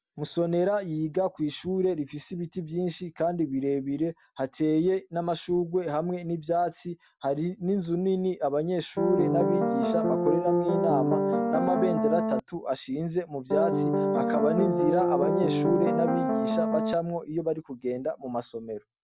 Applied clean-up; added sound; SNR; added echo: none; Piano; -3 dB; none.